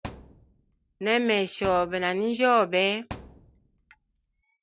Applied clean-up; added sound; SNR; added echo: none; Thump, thud; 18 dB; none.